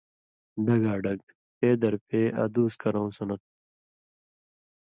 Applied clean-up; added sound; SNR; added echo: none; none; none; none.